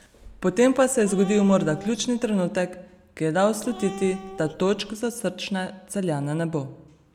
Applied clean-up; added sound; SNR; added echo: none; Cat; 16 dB; none.